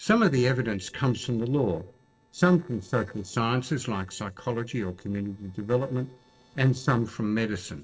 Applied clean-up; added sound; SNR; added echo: neural separator model SepFormer DNS4.